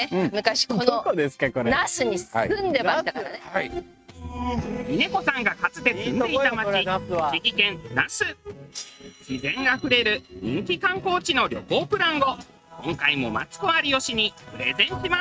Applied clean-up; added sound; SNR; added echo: neural mask model RNNoise.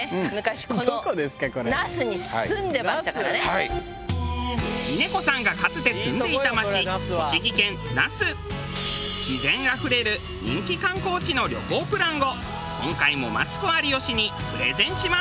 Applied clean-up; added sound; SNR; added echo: none; none; none; none.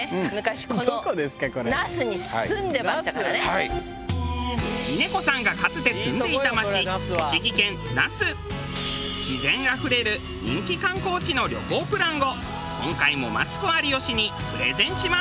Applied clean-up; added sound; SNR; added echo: none; Finger snapping + Keyboard (musical); 19 dB; none.